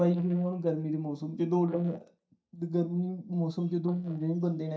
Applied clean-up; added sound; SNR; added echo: neural mask model DeepFilterNet 3.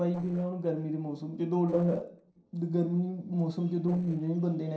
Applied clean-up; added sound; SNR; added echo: neural separator model SepFormer DNS4.